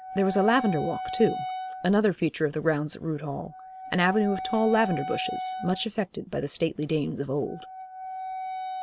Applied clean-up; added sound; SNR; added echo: none; Wind instrument, woodwind instrument; 9 dB; none.